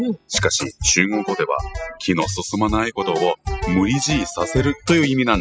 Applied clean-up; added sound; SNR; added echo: classical method spectral subtraction.